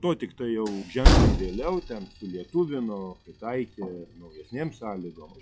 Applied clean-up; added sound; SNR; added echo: classical method log-MMSE.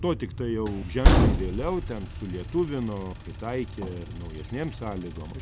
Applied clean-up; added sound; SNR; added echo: none; Train; -4 dB; none.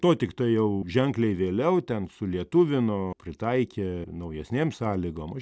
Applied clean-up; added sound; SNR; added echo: none; none; none; none.